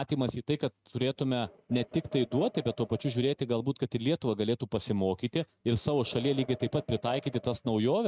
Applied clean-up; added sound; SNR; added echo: neural mask model RNNoise.